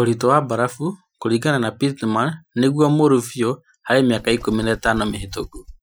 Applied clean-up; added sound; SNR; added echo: classical method Wiener filter.